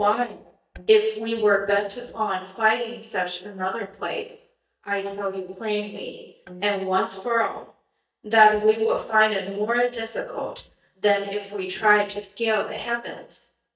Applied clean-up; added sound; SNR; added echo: neural mask model DeepFilterNet 3.